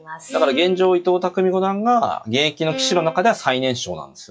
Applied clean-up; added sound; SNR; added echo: classical method log-MMSE.